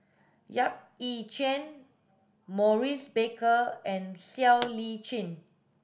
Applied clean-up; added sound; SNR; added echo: none; Explosion; 12 dB; none.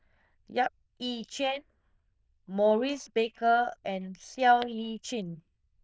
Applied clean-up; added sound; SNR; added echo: neural diffusion model UNIVERSE++.